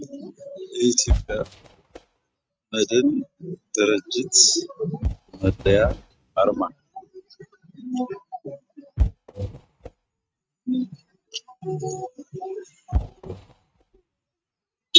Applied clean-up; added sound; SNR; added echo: neural mask model RNNoise.